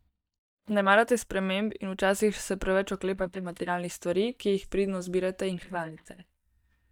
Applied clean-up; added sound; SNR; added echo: neural mask model DeepFilterNet 3.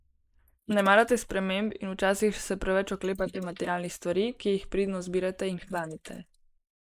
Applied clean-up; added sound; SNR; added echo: neural mask model Resemble Enhance denoiser.